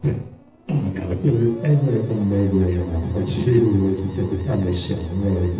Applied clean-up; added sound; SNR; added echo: neural separator model SepFormer DNS4.